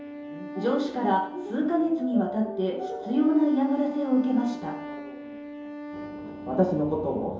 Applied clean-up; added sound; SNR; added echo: none; Wind instrument, woodwind instrument; 13 dB; reverberation time 2.8 s.